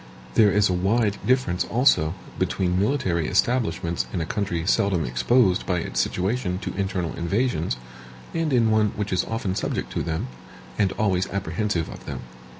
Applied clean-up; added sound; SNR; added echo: none; none; none; none.